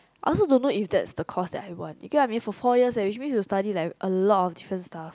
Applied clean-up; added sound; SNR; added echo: none; none; none; none.